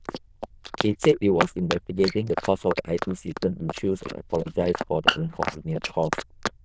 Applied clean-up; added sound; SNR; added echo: neural diffusion model UNIVERSE++.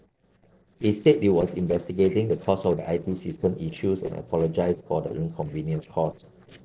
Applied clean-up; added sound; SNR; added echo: neural separator model SepFormer DNS4.